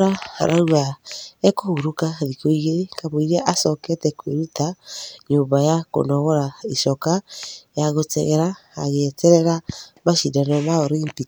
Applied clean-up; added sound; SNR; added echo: none; none; none; none.